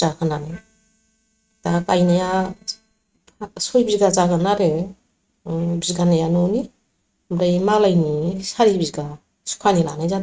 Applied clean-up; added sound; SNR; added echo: neural mask model RNNoise.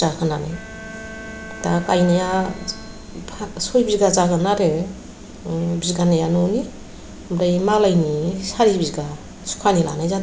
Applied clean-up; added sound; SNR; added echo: none; Bowed string instrument; 18 dB; none.